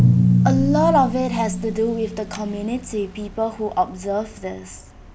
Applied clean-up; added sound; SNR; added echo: none; Drum; 0 dB; none.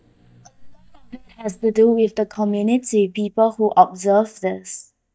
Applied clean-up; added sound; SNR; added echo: neural mask model DeepFilterNet 3.